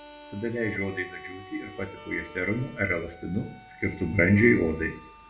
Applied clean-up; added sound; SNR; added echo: none; Harmonica; 19 dB; reverberation time 0.4 s.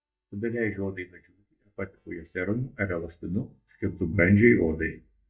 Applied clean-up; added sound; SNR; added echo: neural mask model DeepFilterNet 3.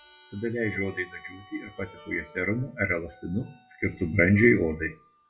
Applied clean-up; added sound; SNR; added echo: classical method WPE with log-MMSE.